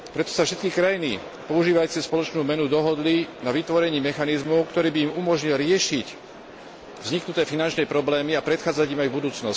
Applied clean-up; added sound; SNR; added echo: none; none; none; none.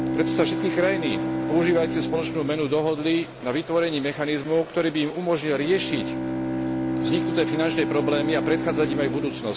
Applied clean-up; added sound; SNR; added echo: none; Bowed string instrument; 4 dB; none.